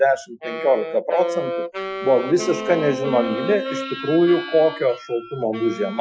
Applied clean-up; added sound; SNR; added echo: classical method Wiener filter.